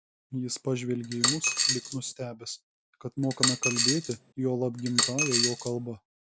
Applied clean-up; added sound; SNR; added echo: none; Coin (dropping); -4 dB; none.